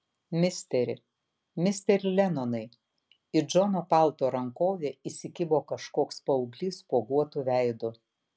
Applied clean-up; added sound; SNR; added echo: none; none; none; none.